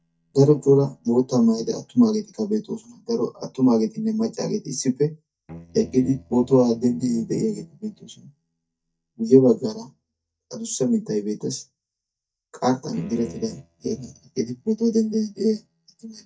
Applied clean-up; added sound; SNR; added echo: neural mask model DeepFilterNet 3.